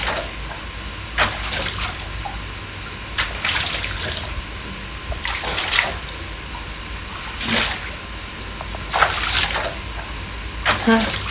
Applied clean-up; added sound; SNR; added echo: none; Bathtub (filling or washing) / Water / Liquid; -2 dB; none.